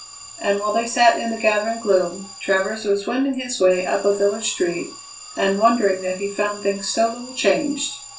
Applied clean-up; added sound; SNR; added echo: none; Alarm; 17 dB; reverberation time 0.2 s.